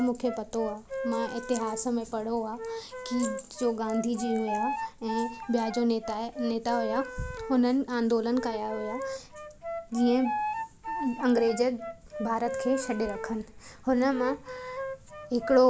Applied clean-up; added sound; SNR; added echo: none; Wind instrument, woodwind instrument; 8 dB; none.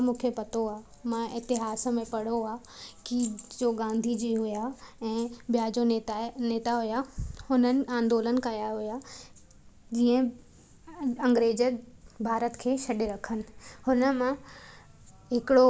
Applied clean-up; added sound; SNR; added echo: none; none; none; none.